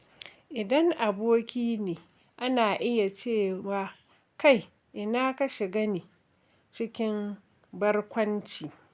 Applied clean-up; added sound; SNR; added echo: none; none; none; none.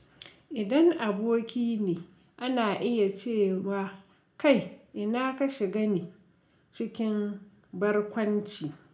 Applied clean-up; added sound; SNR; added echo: none; none; none; reverberation time 0.3 s.